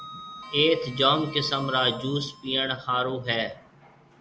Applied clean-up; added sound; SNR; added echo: none; Sliding door; 17 dB; none.